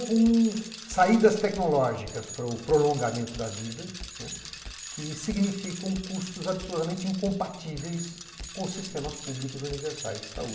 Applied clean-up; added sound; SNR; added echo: none; Bicycle; 13 dB; reverberation time 2.0 s.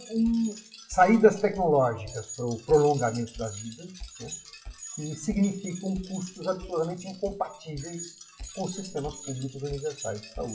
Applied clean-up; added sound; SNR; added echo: classical method WPE with log-MMSE.